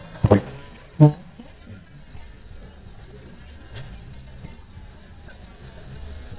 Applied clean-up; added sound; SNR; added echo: neural mask model DeepFilterNet 3.